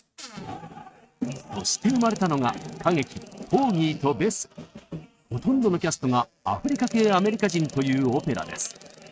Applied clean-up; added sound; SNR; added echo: neural mask model RNNoise.